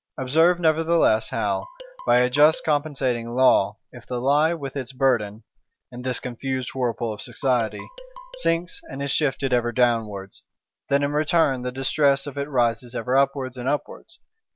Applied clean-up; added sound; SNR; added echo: none; Marimba, xylophone; 18 dB; none.